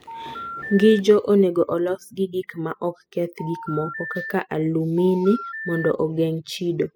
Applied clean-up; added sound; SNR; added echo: classical method spectral subtraction.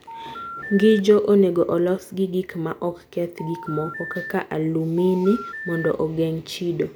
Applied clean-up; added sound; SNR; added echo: none; Telephone; 12 dB; none.